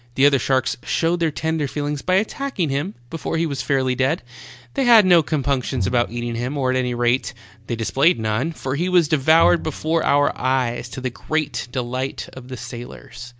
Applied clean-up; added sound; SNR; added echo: none; Bowed string instrument; 13 dB; none.